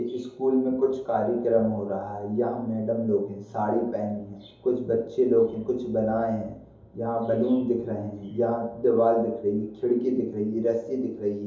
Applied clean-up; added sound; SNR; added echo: none; none; none; reverberation time 2.8 s.